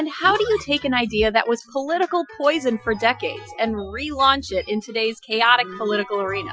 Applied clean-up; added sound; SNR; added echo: classical method Wiener filter.